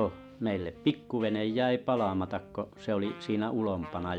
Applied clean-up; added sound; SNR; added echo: none; Wind instrument, woodwind instrument; 19 dB; none.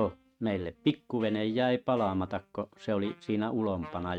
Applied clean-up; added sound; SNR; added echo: neural mask model RNNoise.